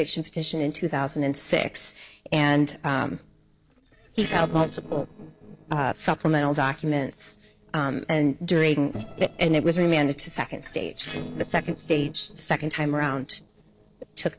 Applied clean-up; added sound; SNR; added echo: neural separator model SepFormer DNS4.